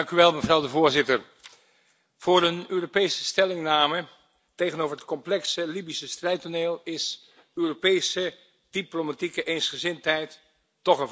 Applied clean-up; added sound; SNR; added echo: none; none; none; none.